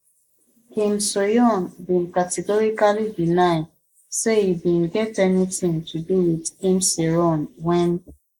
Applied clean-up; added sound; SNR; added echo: neural mask model Resemble Enhance denoiser.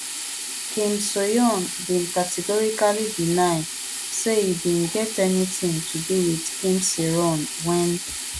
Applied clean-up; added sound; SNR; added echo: none; Sink (filling or washing); 1 dB; none.